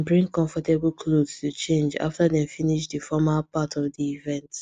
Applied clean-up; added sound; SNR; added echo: none; none; none; none.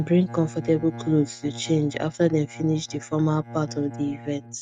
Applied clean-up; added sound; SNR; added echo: neural mask model RNNoise.